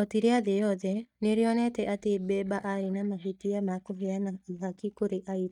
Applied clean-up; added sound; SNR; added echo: neural mask model DeepFilterNet 3.